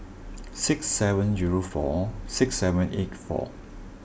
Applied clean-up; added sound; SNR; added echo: none; none; none; none.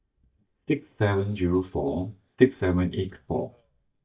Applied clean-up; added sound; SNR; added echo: neural mask model DeepFilterNet 3.